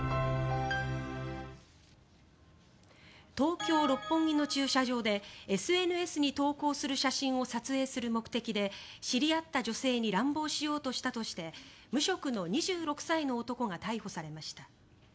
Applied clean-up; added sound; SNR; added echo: none; none; none; none.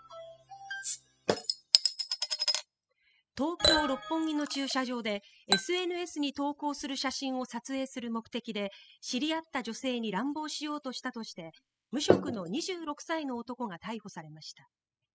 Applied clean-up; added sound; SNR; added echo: classical method spectral subtraction.